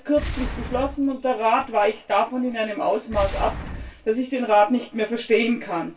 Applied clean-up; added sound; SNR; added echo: none; Boom; 12 dB; reverberation time 0.2 s.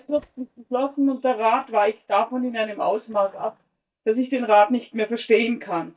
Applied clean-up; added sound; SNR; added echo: neural mask model DeepFilterNet 3.